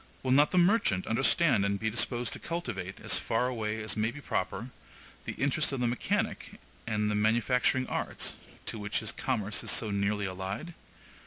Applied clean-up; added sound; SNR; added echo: none; none; none; none.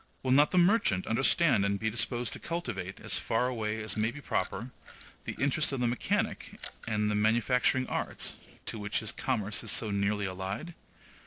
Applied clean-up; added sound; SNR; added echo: neural separator model SepFormer DNS4.